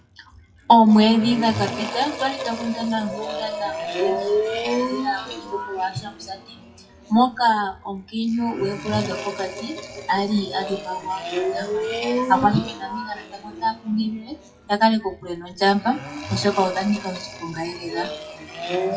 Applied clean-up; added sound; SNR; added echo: classical method WPE with log-MMSE.